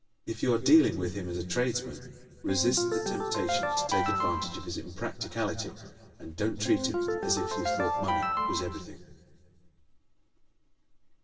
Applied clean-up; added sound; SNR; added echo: none; Ringtone; -1 dB; reverberation time 1.7 s.